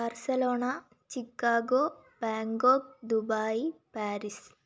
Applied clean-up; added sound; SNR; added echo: none; none; none; none.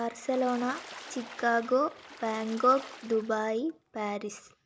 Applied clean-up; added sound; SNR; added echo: none; Water / Splash, splatter; 18 dB; none.